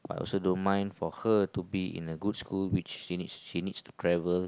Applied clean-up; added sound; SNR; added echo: none; none; none; none.